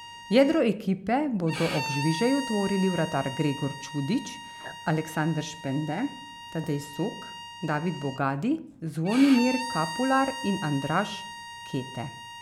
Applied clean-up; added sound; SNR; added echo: none; Bowed string instrument; 11 dB; none.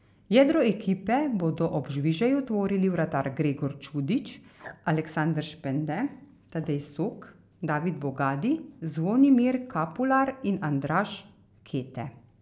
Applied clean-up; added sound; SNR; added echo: none; none; none; none.